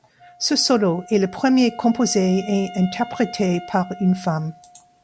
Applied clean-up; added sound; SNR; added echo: none; Wind instrument, woodwind instrument; 18 dB; none.